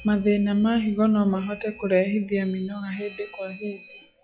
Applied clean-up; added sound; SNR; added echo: classical method log-MMSE.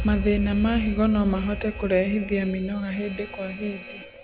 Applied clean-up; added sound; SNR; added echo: none; Alarm; 9 dB; none.